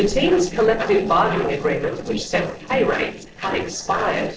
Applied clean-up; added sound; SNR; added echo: neural separator model SepFormer DNS4.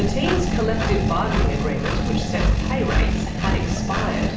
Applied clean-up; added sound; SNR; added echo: none; Engine; -5 dB; reverberation time 0.7 s.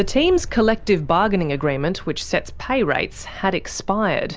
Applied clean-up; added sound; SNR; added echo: none; none; none; none.